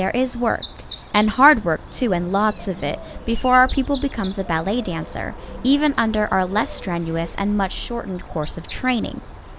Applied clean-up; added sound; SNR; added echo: none; Bird vocalization, bird call, bird song; 14 dB; none.